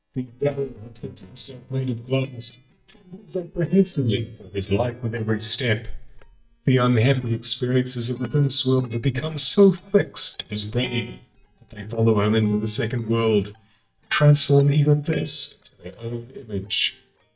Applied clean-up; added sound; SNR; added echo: neural mask model DeepFilterNet 3.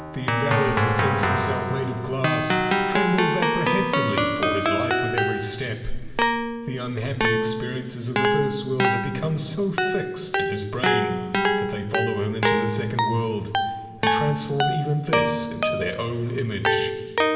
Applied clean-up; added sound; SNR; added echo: none; Keyboard (musical); -3 dB; reverberation time 2.5 s.